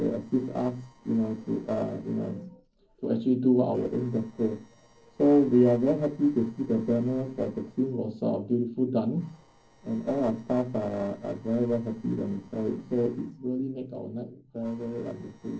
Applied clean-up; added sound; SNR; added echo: neural separator model SepFormer DNS4.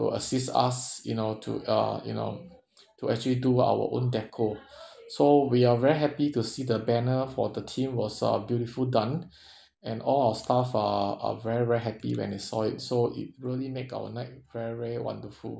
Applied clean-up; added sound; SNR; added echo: none; none; none; none.